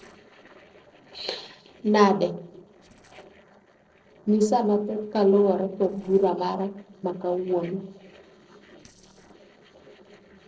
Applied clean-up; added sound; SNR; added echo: neural separator model SepFormer DNS4.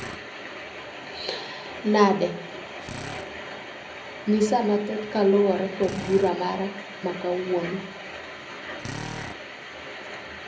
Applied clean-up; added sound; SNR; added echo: none; Drill; 17 dB; reverberation time 0.5 s.